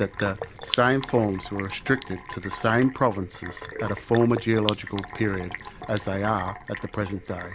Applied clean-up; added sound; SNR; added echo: none; Sink (filling or washing); 11 dB; none.